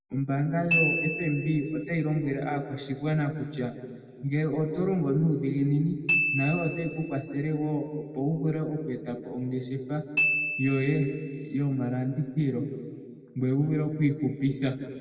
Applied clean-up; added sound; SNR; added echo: none; Glockenspiel; 6 dB; reverberation time 1.8 s.